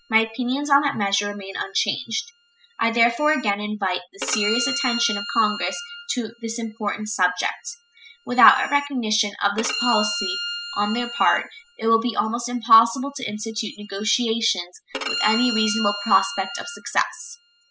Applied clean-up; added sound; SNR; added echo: classical method spectral subtraction.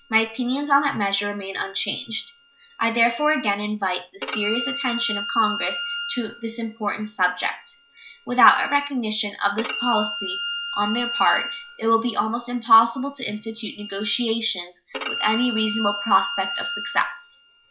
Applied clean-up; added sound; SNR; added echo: classical method log-MMSE.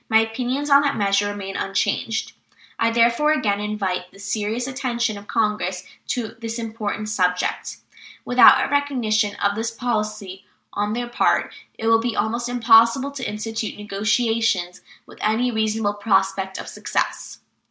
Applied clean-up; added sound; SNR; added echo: none; none; none; none.